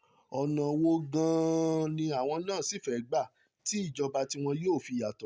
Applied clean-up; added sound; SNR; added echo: none; none; none; none.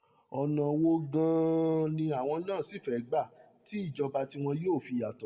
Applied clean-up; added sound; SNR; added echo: none; none; none; reverberation time 1.3 s.